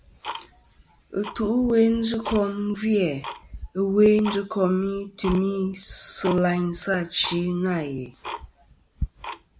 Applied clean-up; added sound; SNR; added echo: none; Tick-tock; 14 dB; none.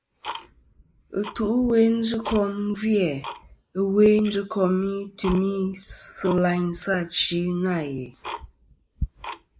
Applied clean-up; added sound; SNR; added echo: neural mask model Resemble Enhance denoiser.